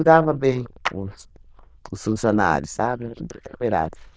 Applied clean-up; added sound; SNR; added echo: neural diffusion model UNIVERSE++.